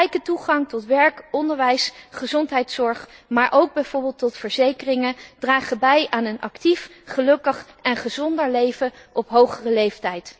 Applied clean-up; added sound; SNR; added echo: none; none; none; none.